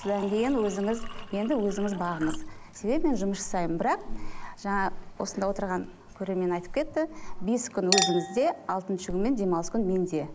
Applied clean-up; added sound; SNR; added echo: none; Chink, clink; 6 dB; none.